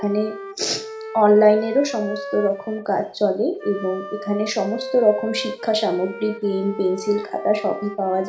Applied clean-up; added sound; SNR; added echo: none; Wind instrument, woodwind instrument; 12 dB; reverberation time 0.4 s.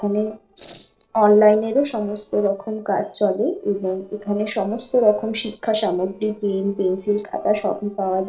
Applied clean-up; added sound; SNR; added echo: neural separator model SepFormer DNS4.